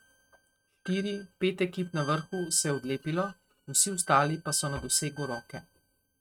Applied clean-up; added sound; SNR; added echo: neural mask model RNNoise.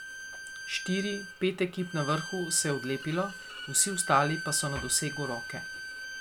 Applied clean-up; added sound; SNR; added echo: none; Bowed string instrument; 9 dB; none.